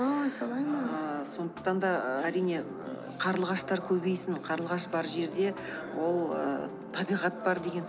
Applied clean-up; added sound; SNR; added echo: none; none; none; none.